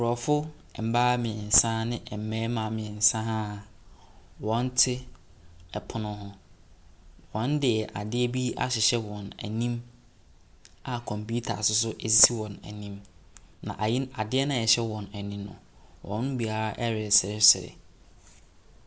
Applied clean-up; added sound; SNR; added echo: none; none; none; none.